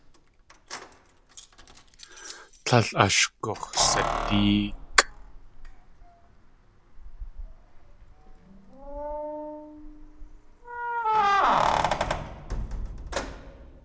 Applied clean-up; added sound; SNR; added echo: none; Keys jangling; 0 dB; none.